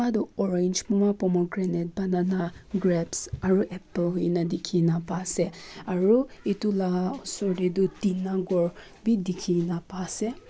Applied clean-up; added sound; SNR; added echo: none; none; none; none.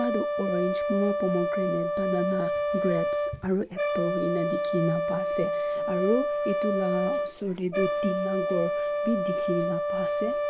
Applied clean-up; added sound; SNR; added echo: none; Brass instrument; -2 dB; none.